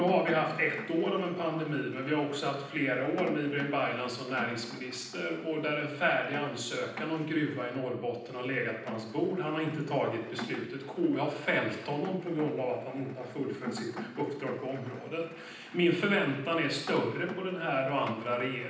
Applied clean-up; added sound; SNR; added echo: none; Rain; 15 dB; reverberation time 0.9 s.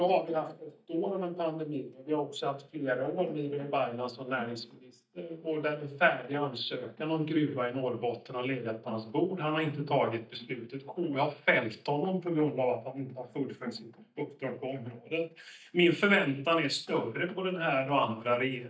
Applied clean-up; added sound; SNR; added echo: neural mask model DeepFilterNet 3.